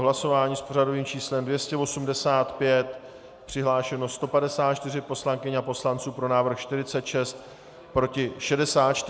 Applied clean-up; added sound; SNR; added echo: none; none; none; none.